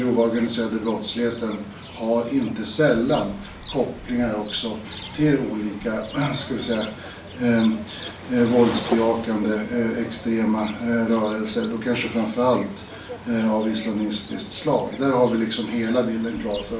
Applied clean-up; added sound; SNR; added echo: none; Cricket; 14 dB; reverberation time 0.4 s.